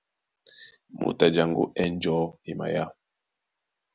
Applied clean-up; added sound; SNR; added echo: none; none; none; none.